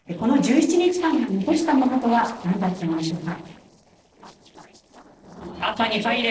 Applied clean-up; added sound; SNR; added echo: neural separator model SepFormer DNS4.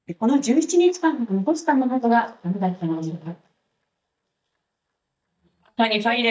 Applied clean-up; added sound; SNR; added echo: neural mask model DeepFilterNet 3.